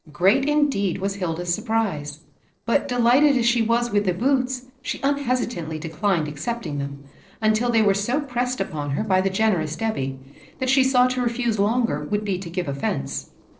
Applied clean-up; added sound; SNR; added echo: neural separator model SepFormer DNS4.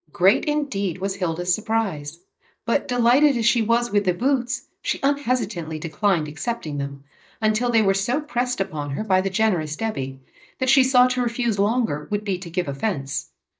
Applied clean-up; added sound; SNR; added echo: neural mask model DeepFilterNet 3.